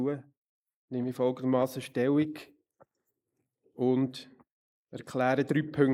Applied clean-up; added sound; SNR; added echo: neural mask model Resemble Enhance denoiser.